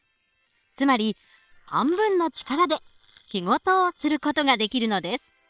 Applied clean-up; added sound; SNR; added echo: neural separator model SepFormer WHAM!.